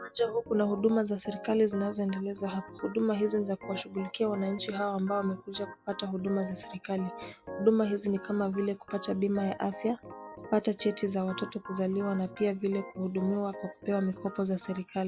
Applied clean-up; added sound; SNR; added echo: none; Organ; 15 dB; none.